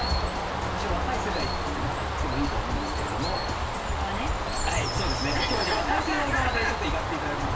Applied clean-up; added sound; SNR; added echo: none; Bird; -2 dB; reverberation time 0.2 s.